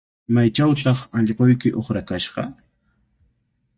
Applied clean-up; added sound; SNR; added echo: neural mask model DeepFilterNet 3.